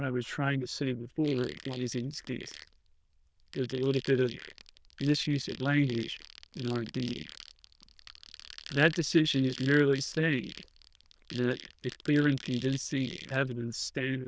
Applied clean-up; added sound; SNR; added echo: neural diffusion model UNIVERSE++.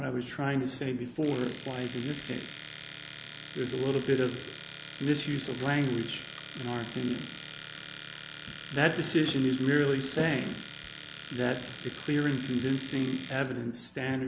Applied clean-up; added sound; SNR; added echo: none; Domestic sounds, home sounds; 12 dB; none.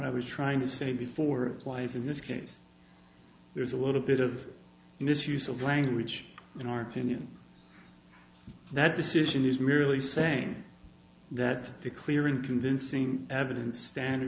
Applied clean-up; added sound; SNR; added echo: none; none; none; none.